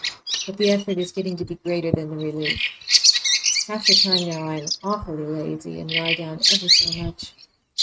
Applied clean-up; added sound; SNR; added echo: neural mask model RNNoise.